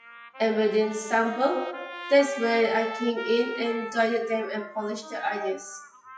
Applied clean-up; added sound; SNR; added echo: classical method WPE with log-MMSE.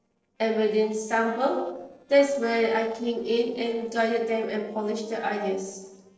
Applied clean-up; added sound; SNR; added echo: neural separator model SepFormer DNS4.